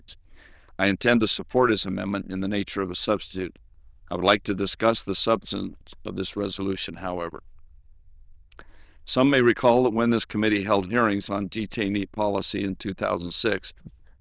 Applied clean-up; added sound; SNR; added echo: neural diffusion model UNIVERSE++.